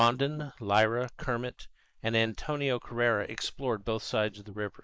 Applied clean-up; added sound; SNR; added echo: neural mask model Resemble Enhance denoiser.